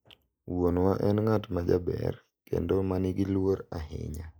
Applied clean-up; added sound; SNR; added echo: neural mask model Resemble Enhance denoiser.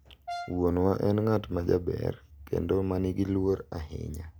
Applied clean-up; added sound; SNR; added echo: none; Brass instrument; 12 dB; none.